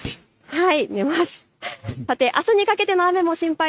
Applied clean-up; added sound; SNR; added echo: neural mask model RNNoise.